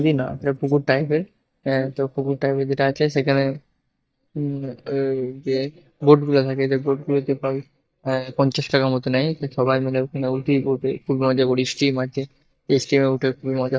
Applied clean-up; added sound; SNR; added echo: neural mask model DeepFilterNet 3.